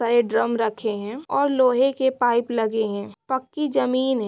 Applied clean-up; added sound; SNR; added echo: none; none; none; none.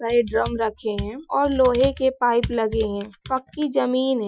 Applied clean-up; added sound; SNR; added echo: classical method Wiener filter.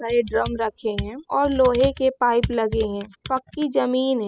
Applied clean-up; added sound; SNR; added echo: classical method spectral subtraction.